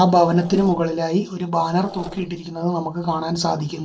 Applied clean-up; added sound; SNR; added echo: neural separator model SepFormer DNS4.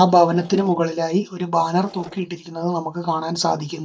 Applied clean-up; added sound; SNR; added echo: neural mask model DeepFilterNet 3.